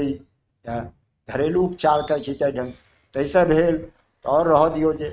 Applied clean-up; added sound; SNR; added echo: neural mask model RNNoise.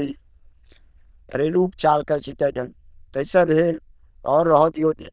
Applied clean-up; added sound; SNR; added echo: neural diffusion model UNIVERSE++.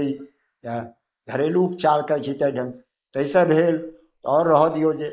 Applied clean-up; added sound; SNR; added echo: neural mask model Resemble Enhance denoiser.